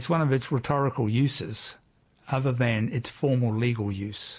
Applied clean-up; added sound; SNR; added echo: none; none; none; none.